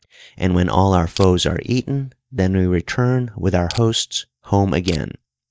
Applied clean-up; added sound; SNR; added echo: neural mask model DeepFilterNet 3.